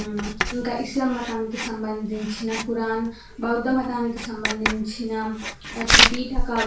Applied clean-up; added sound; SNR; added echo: none; Writing; -1 dB; reverberation time 0.3 s.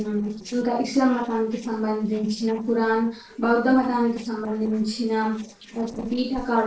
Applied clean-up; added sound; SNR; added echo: neural separator model SepFormer DNS4.